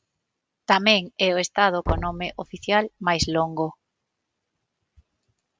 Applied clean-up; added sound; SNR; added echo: none; Knock; 9 dB; none.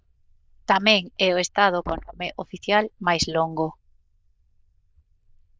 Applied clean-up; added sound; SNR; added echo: neural diffusion model UNIVERSE++.